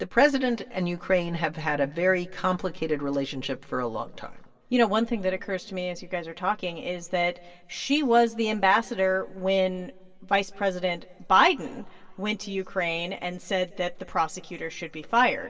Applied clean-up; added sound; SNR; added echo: none; none; none; reverberation time 1.8 s.